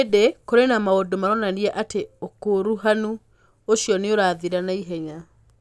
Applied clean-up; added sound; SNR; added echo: none; none; none; none.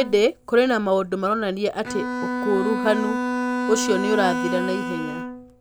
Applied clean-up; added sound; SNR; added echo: none; Bowed string instrument; 4 dB; none.